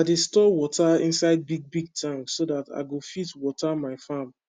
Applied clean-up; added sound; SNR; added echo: none; none; none; none.